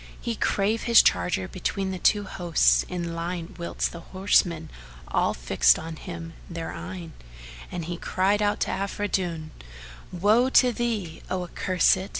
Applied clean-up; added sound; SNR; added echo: none; none; none; none.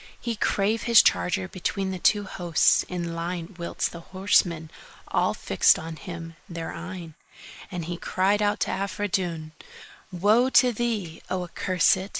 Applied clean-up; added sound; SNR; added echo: neural mask model Resemble Enhance denoiser.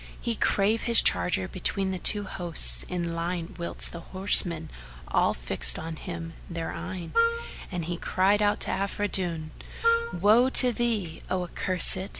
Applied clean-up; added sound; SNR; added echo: none; Wind instrument, woodwind instrument; 2 dB; none.